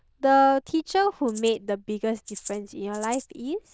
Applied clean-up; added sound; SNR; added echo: neural diffusion model UNIVERSE++.